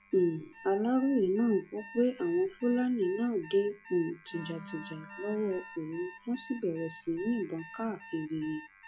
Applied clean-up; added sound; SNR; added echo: classical method log-MMSE.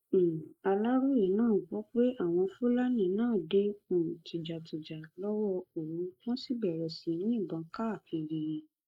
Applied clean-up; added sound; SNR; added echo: neural mask model Resemble Enhance denoiser.